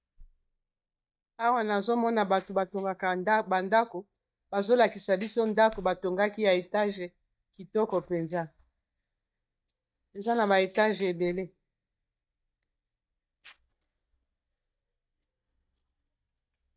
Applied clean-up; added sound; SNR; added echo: neural mask model DeepFilterNet 3.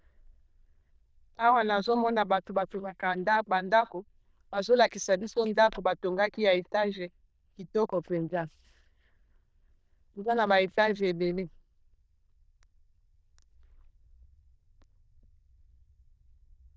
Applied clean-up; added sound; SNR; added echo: neural diffusion model UNIVERSE++.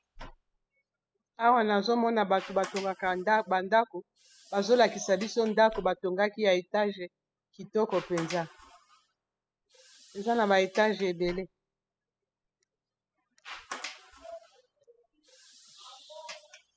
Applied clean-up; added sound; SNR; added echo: classical method spectral subtraction.